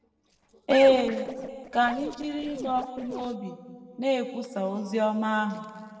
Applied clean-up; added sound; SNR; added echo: neural separator model SepFormer DNS4.